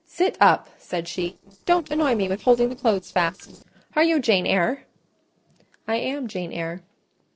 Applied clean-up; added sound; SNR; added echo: neural separator model SepFormer DNS4.